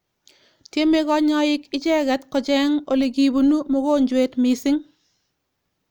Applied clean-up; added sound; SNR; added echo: none; none; none; none.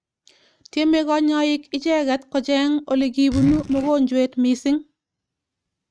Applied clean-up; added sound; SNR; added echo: neural mask model RNNoise.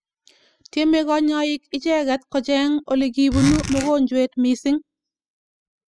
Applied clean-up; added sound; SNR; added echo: classical method spectral subtraction.